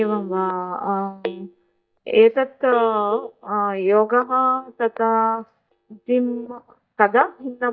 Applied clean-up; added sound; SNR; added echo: neural mask model DeepFilterNet 3.